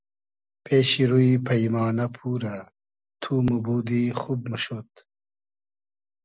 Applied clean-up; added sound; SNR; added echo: none; none; none; none.